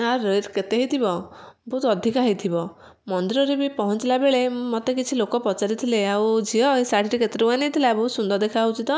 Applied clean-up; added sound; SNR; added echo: none; none; none; none.